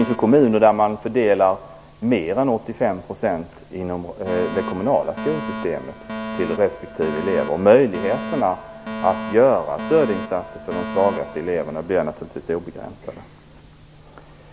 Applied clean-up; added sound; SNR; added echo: none; Alarm; 12 dB; none.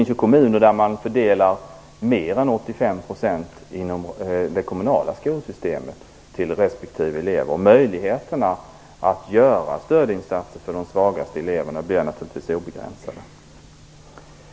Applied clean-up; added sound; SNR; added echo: none; none; none; none.